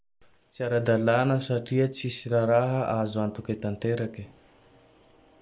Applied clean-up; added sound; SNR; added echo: none; none; none; none.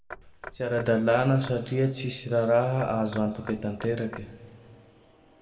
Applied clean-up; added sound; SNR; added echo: none; Knock / Wood; 19 dB; reverberation time 1.7 s.